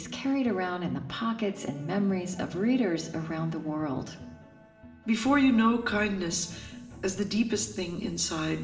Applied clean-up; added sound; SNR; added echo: none; none; none; reverberation time 1.4 s.